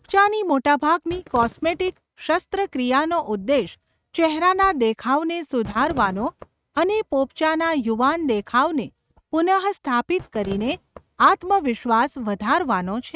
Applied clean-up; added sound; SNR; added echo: neural mask model RNNoise.